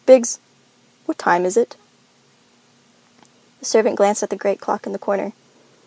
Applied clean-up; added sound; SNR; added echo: none; none; none; none.